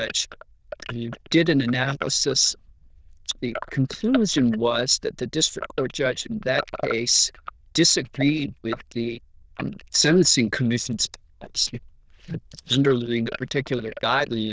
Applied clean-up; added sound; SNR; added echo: neural diffusion model UNIVERSE++.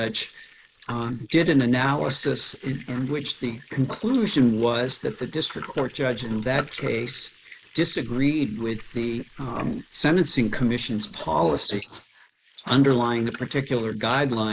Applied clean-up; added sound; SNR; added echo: neural mask model Resemble Enhance denoiser.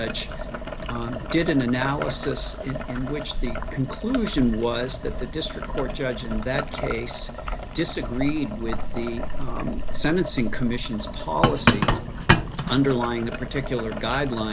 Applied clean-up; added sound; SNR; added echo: none; Boiling; 1 dB; none.